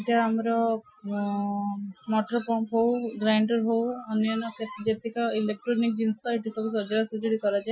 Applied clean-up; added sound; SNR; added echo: classical method Wiener filter.